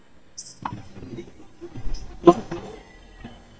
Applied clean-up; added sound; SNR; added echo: neural mask model DeepFilterNet 3.